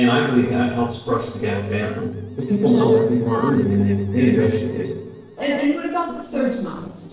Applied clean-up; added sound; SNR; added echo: neural separator model SepFormer DNS4.